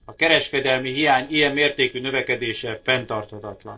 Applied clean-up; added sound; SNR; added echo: neural separator model SepFormer DNS4.